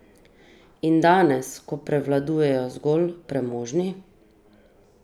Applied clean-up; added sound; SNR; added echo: none; none; none; none.